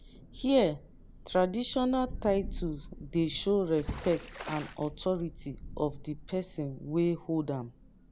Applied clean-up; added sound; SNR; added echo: none; Thunder + Water / Splash, splatter; 13 dB; none.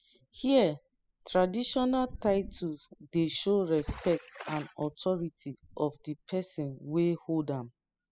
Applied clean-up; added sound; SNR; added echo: classical method spectral subtraction.